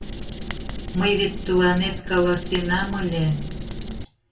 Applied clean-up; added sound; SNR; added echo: none; Writing; 7 dB; reverberation time 0.2 s.